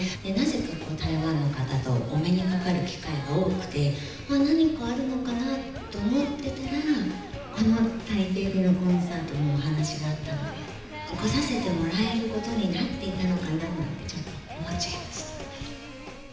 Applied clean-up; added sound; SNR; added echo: none; none; none; none.